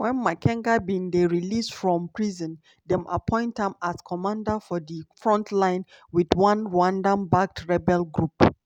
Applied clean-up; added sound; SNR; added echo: none; none; none; none.